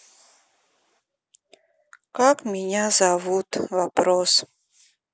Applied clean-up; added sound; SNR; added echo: none; none; none; none.